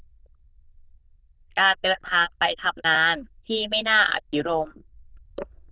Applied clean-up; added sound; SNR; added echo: neural diffusion model UNIVERSE++.